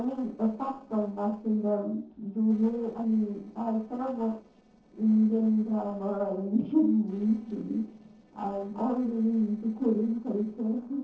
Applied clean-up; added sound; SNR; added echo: neural separator model SepFormer DNS4.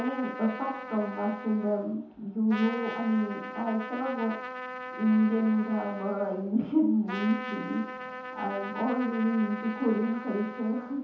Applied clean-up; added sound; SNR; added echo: none; Trumpet; 10 dB; reverberation time 0.6 s.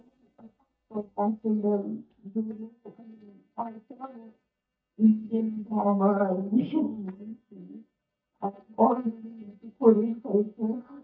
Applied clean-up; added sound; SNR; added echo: neural mask model DeepFilterNet 3.